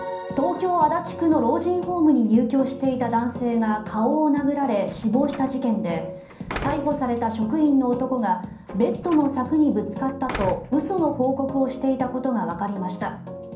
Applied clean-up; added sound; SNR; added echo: none; Slam; 16 dB; reverberation time 0.6 s.